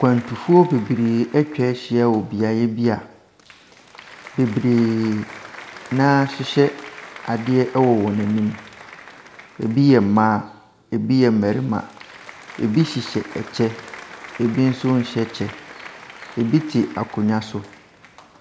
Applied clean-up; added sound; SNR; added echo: none; Applause; 19 dB; none.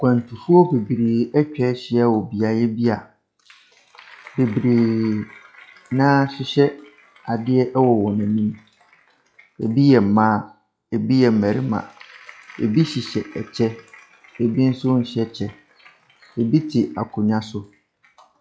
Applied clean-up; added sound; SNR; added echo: classical method log-MMSE.